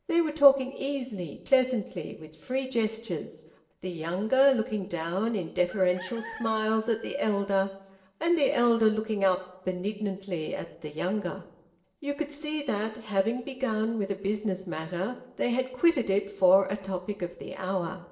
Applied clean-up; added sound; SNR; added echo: neural separator model SepFormer DNS4.